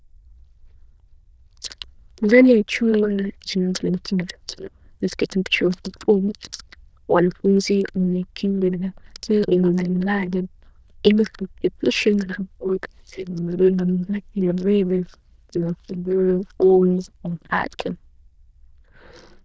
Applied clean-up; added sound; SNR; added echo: neural diffusion model UNIVERSE++.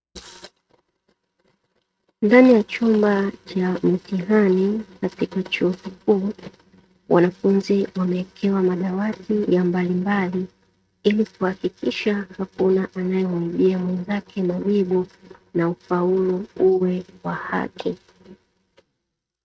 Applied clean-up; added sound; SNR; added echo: neural mask model RNNoise.